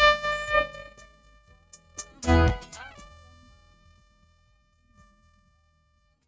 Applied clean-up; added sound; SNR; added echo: neural mask model RNNoise.